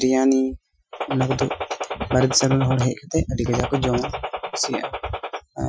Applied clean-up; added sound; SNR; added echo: classical method Wiener filter.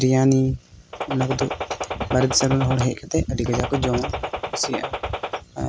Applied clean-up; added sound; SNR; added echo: none; Gunshot, gunfire; 6 dB; none.